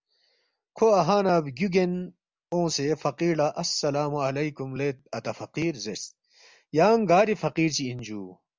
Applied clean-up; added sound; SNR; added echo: none; none; none; none.